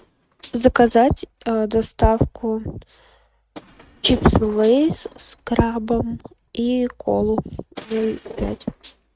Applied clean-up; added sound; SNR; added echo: neural mask model RNNoise.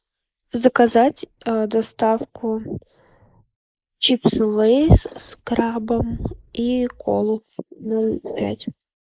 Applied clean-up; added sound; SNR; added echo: neural mask model Resemble Enhance denoiser.